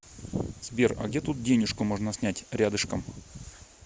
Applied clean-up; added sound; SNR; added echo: none; none; none; none.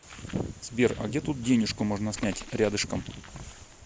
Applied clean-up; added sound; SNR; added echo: none; Bird; 18 dB; none.